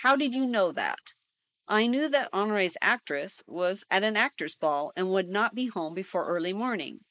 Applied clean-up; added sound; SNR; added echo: neural mask model Resemble Enhance denoiser.